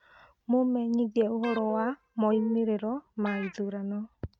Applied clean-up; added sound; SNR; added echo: neural mask model RNNoise.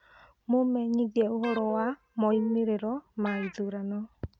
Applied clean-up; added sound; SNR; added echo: none; Guitar; 13 dB; none.